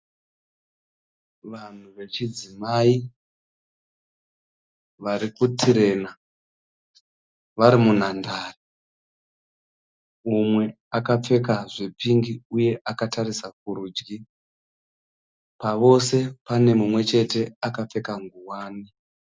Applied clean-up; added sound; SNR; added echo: none; none; none; none.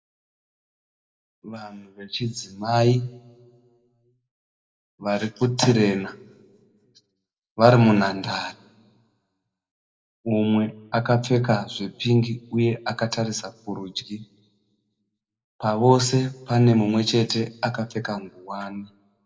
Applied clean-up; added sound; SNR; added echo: none; none; none; reverberation time 0.3 s.